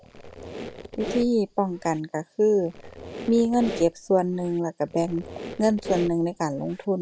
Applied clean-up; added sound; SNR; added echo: none; Squeak; 12 dB; none.